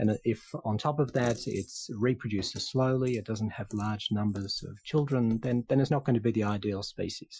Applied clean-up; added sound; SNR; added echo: classical method Wiener filter.